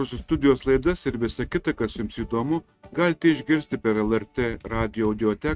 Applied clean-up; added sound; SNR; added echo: neural mask model RNNoise.